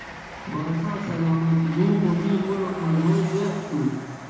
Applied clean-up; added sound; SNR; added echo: none; Train; 13 dB; reverberation time 1.1 s.